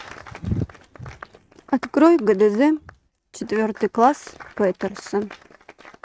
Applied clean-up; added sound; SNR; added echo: neural mask model RNNoise.